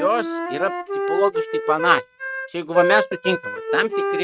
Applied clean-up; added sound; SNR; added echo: neural mask model RNNoise.